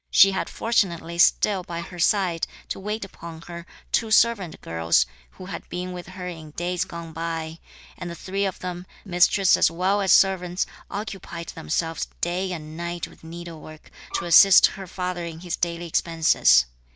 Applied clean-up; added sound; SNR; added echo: neural mask model DeepFilterNet 3.